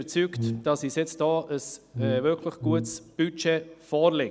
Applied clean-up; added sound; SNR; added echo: none; Brass instrument; 5 dB; none.